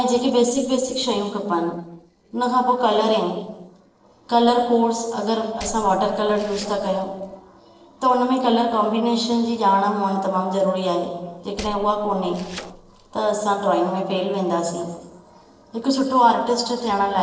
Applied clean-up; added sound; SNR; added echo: neural separator model SepFormer DNS4.